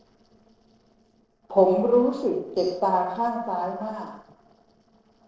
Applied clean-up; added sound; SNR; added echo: neural separator model SepFormer DNS4.